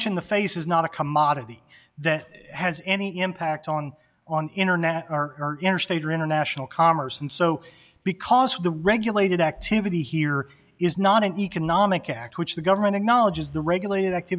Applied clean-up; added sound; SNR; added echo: none; none; none; none.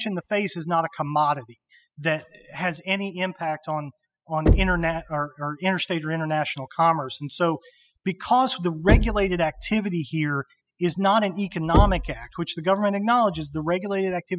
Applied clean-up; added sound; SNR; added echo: classical method spectral subtraction.